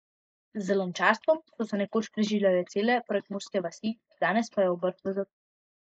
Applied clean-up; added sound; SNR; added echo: neural mask model Resemble Enhance denoiser.